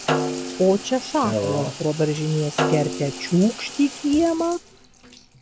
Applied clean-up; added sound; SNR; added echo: none; Snare drum + Bathtub (filling or washing) / Water tap, faucet; 6 dB; none.